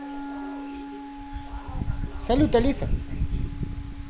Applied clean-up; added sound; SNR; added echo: none; Wind instrument, woodwind instrument; 13 dB; none.